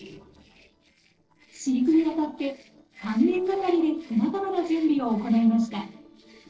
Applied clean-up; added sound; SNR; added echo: neural separator model SepFormer DNS4.